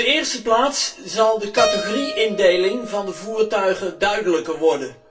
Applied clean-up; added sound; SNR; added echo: none; Keyboard (musical); 10 dB; reverberation time 0.2 s.